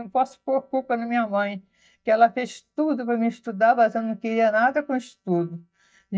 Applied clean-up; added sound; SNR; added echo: neural mask model DeepFilterNet 3.